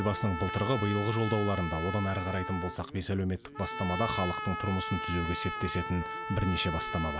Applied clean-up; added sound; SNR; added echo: none; Trumpet; 6 dB; none.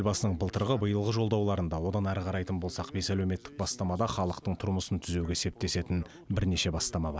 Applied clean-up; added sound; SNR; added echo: none; none; none; none.